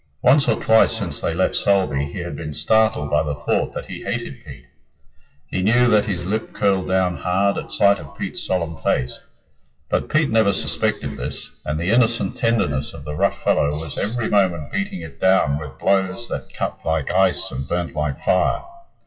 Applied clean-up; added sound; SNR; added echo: classical method WPE with log-MMSE.